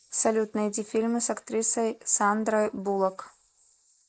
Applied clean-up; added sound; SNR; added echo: neural mask model Resemble Enhance denoiser.